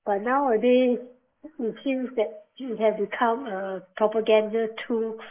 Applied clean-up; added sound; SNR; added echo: neural mask model Resemble Enhance denoiser.